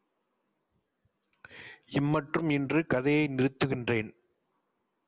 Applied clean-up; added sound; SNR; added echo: none; none; none; none.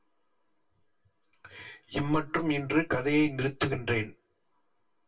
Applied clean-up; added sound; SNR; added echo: none; none; none; reverberation time 0.2 s.